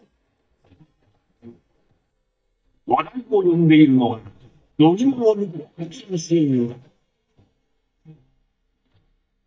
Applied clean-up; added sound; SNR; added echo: neural mask model DeepFilterNet 3.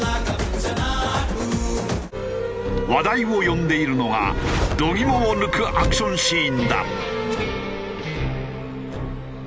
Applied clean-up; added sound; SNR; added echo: none; none; none; none.